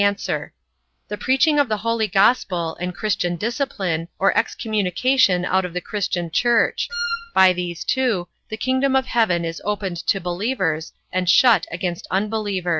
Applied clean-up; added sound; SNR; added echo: none; Wind instrument, woodwind instrument; 6 dB; none.